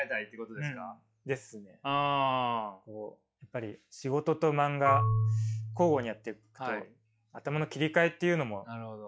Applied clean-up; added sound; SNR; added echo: classical method log-MMSE.